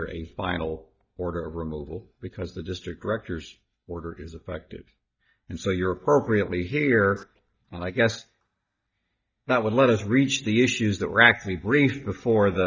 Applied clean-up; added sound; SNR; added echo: neural mask model DeepFilterNet 3.